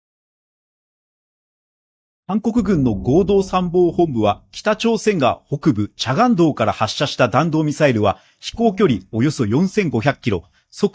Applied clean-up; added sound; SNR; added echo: neural mask model DeepFilterNet 3.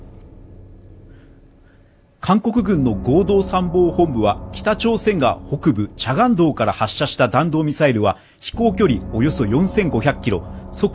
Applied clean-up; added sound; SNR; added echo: none; Gong; 14 dB; none.